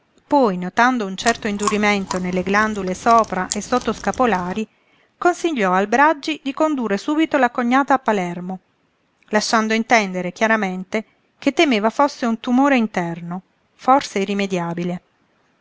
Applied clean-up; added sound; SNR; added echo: none; Chewing, mastication; 12 dB; none.